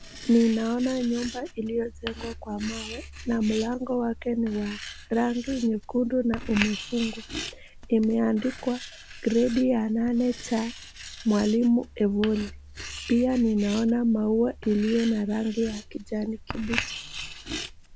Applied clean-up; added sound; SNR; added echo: none; Writing; 13 dB; none.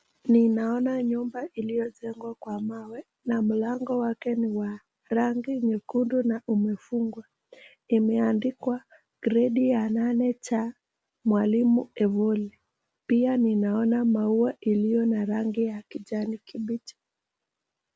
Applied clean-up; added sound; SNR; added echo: none; none; none; none.